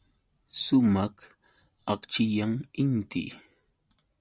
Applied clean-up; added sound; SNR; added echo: none; none; none; none.